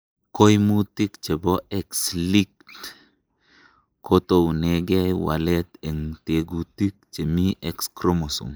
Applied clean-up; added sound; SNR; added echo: neural mask model Resemble Enhance denoiser.